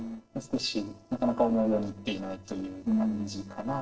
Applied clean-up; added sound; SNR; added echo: neural separator model SepFormer DNS4.